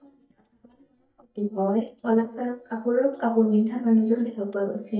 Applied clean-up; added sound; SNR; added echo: neural mask model DeepFilterNet 3.